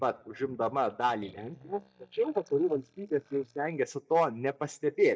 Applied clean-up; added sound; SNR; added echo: neural mask model DeepFilterNet 3.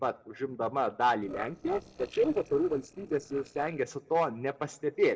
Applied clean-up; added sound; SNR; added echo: neural separator model SepFormer DNS4.